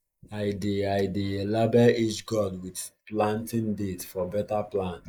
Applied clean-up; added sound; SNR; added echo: neural mask model Resemble Enhance denoiser.